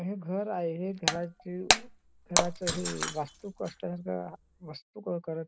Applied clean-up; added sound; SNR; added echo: none; Shatter; -3 dB; none.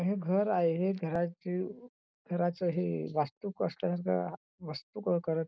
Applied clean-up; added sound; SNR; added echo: none; none; none; none.